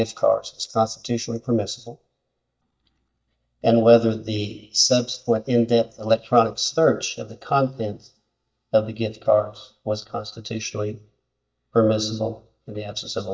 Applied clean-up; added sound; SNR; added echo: neural mask model DeepFilterNet 3.